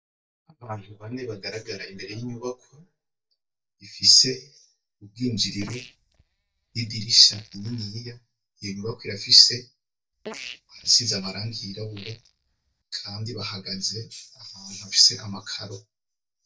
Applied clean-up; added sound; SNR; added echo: neural mask model DeepFilterNet 3.